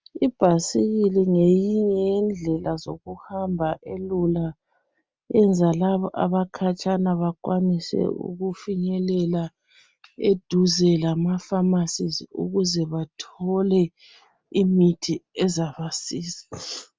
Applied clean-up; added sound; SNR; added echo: none; none; none; none.